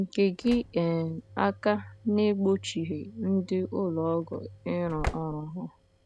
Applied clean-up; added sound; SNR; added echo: none; Slam / Engine; 14 dB; none.